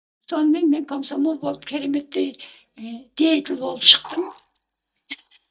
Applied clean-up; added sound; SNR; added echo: neural mask model DeepFilterNet 3.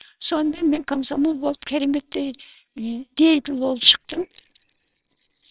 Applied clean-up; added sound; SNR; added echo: neural separator model SepFormer WHAMR!.